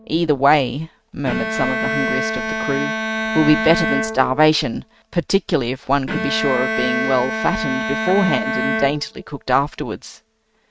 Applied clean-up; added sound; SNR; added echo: neural mask model RNNoise.